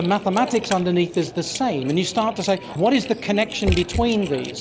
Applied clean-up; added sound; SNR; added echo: none; Typing; 11 dB; none.